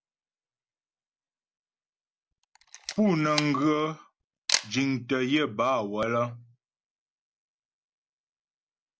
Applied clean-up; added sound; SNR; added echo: none; Camera; 6 dB; none.